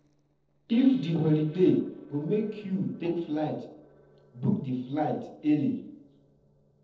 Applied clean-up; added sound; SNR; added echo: neural separator model SepFormer DNS4.